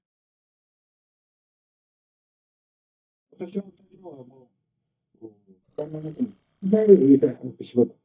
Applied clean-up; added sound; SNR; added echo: neural mask model DeepFilterNet 3.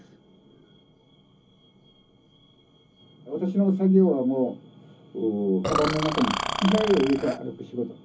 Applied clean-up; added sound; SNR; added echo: none; Burping, eructation; 3 dB; reverberation time 0.3 s.